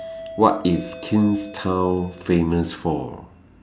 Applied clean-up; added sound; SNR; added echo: none; Doorbell; 17 dB; none.